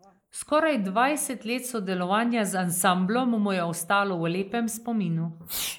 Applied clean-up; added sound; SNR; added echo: neural mask model Resemble Enhance denoiser.